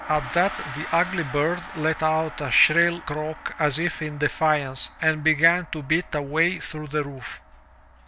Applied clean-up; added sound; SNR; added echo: none; Gong; 15 dB; none.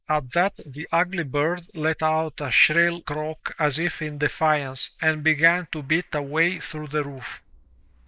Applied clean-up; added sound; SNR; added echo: neural mask model Resemble Enhance denoiser.